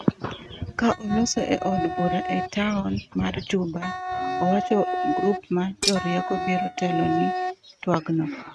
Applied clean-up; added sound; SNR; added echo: neural mask model RNNoise.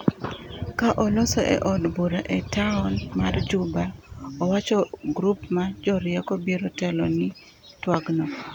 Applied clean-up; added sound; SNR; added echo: none; none; none; none.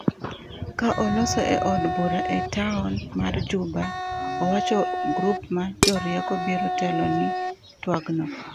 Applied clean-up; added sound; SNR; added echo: none; Wind instrument, woodwind instrument + Dishes, pots, and pans; 1 dB; none.